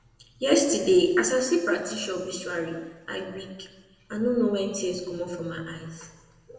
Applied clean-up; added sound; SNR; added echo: none; none; none; reverberation time 1.0 s.